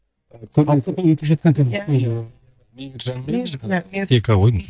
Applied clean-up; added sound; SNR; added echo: neural mask model DeepFilterNet 3.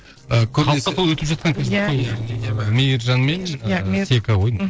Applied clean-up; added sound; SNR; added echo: neural separator model SepFormer DNS4.